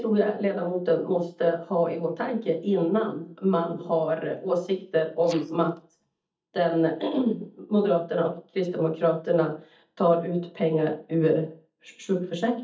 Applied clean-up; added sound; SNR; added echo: neural mask model DeepFilterNet 3.